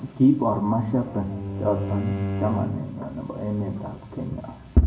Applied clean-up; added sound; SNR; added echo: none; Bowed string instrument; 6 dB; reverberation time 0.6 s.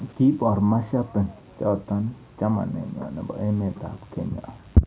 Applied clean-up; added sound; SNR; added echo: none; none; none; none.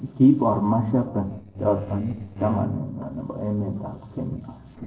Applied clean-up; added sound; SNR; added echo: neural separator model SepFormer DNS4.